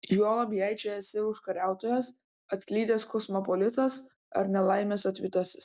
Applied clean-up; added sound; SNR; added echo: none; none; none; none.